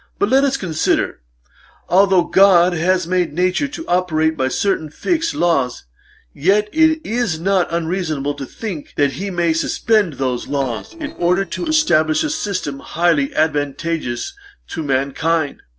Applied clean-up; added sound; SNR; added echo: neural separator model SepFormer DNS4.